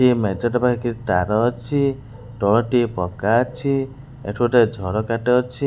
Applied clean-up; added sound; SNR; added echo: none; none; none; none.